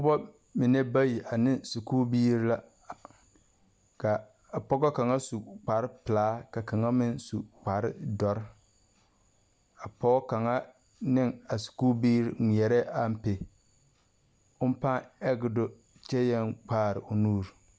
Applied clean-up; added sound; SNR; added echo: none; none; none; none.